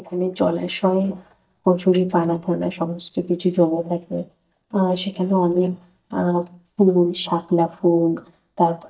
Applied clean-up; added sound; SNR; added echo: neural mask model DeepFilterNet 3.